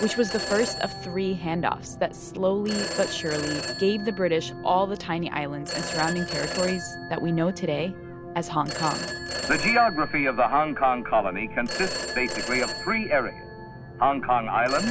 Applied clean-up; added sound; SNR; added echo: none; Telephone; 9 dB; none.